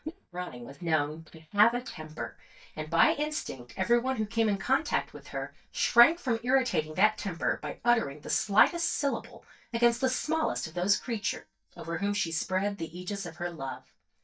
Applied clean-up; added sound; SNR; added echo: neural mask model DeepFilterNet 3.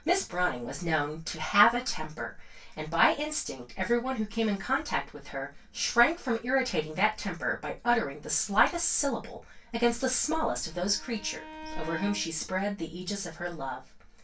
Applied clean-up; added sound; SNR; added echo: none; Bowed string instrument; 16 dB; reverberation time 0.2 s.